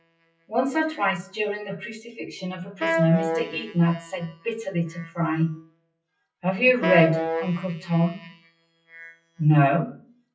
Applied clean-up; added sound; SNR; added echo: classical method WPE with log-MMSE.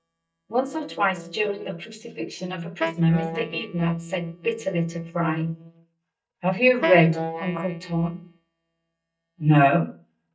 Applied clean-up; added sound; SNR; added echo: neural mask model DeepFilterNet 3.